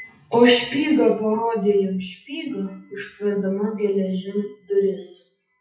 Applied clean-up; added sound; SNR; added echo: classical method WPE with log-MMSE.